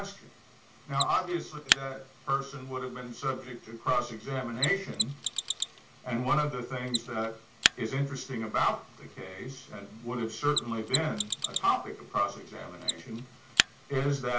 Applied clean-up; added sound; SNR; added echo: none; Mechanisms; 4 dB; reverberation time 0.3 s.